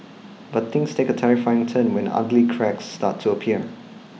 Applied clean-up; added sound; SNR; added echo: none; none; none; none.